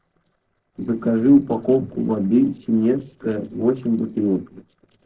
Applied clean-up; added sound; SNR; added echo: neural separator model SepFormer DNS4.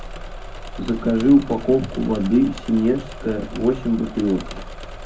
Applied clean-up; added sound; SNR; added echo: none; Engine / Mechanisms; 12 dB; reverberation time 0.4 s.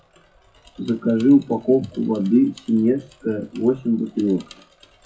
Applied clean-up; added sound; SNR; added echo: classical method WPE with log-MMSE.